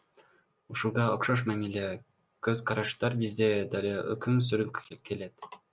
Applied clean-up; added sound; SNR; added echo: none; none; none; none.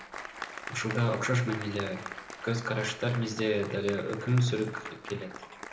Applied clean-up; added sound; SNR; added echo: none; Applause; 11 dB; reverberation time 0.7 s.